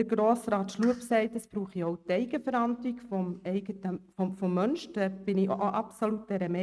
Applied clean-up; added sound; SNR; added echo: neural mask model RNNoise.